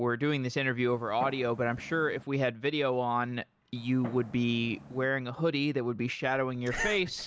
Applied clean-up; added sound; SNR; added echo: none; Fireworks; 17 dB; none.